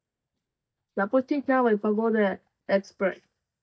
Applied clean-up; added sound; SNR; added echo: neural mask model DeepFilterNet 3.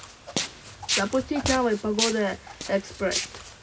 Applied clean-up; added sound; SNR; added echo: none; Walk, footsteps; 4 dB; reverberation time 0.4 s.